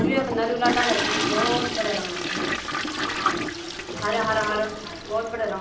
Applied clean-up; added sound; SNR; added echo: none; Toilet flush; 0 dB; reverberation time 0.6 s.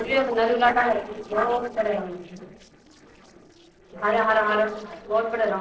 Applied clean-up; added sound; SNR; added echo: neural separator model SepFormer DNS4.